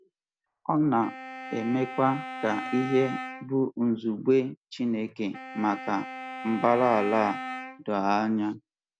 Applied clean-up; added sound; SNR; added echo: none; Wind instrument, woodwind instrument; 11 dB; none.